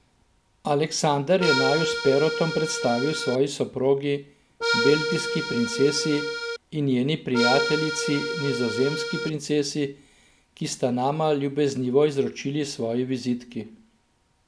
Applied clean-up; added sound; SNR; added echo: none; Accordion; 2 dB; none.